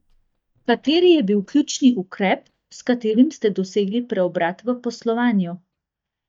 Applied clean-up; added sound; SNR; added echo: neural mask model DeepFilterNet 3.